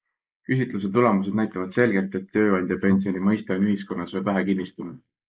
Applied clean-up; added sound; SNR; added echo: neural mask model Resemble Enhance denoiser.